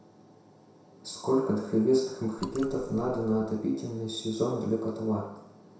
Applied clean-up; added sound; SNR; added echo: none; Raindrop / Drip; 17 dB; reverberation time 0.7 s.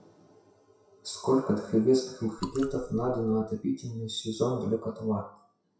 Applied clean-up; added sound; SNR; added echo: classical method WPE with log-MMSE.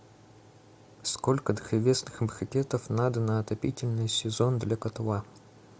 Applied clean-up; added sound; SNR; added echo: none; none; none; none.